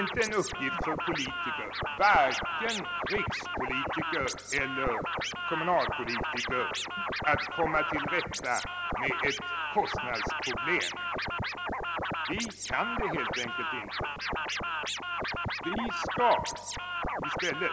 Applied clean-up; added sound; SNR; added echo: none; Scratching (performance technique); 1 dB; none.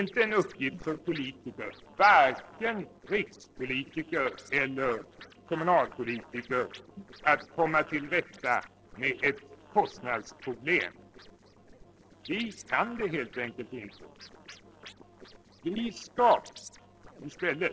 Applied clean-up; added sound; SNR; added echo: neural separator model SepFormer DNS4.